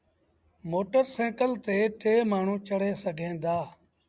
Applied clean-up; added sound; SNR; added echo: none; none; none; none.